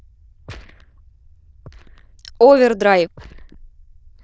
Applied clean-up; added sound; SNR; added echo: neural diffusion model UNIVERSE++.